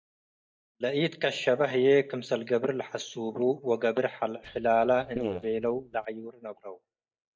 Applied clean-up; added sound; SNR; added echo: neural mask model DeepFilterNet 3.